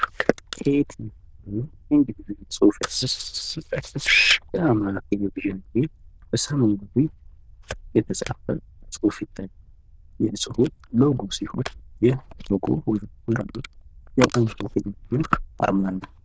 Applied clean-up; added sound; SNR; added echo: neural diffusion model UNIVERSE++.